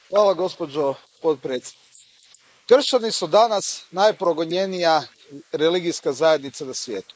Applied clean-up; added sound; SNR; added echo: neural mask model Resemble Enhance denoiser.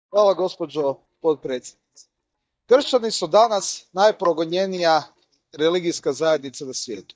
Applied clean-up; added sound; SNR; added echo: neural mask model DeepFilterNet 3.